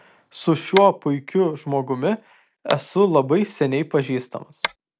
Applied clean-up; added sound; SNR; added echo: none; Tap; 14 dB; none.